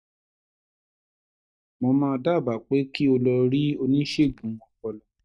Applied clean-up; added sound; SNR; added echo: neural mask model DeepFilterNet 3.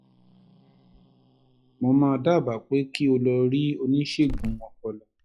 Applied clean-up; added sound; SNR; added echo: classical method log-MMSE.